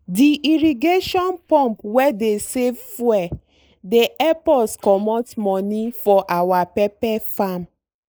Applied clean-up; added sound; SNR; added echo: neural mask model Resemble Enhance denoiser.